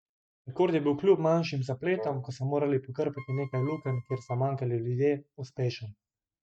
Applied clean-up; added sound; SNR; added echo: neural mask model RNNoise.